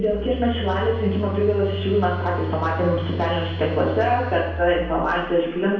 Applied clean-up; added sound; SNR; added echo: none; Telephone; 7 dB; reverberation time 0.9 s.